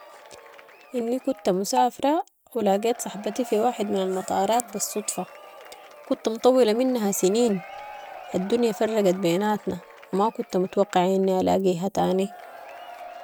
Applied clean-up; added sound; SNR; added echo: none; Applause / Crowd / Cheering; 19 dB; none.